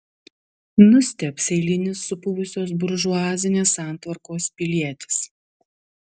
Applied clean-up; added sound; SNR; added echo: none; none; none; none.